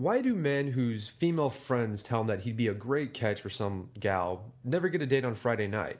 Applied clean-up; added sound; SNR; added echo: none; none; none; none.